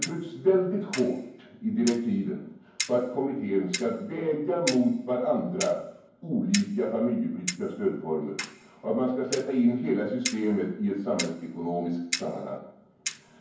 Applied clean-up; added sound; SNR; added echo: none; Clock; 11 dB; reverberation time 0.9 s.